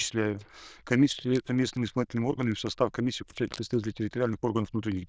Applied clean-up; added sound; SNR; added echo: neural diffusion model UNIVERSE++.